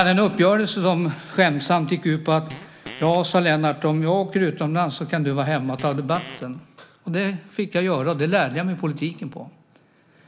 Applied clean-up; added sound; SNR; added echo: none; Fart; 17 dB; none.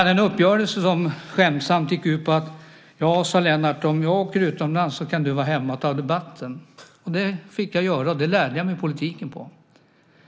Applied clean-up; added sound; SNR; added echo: none; none; none; none.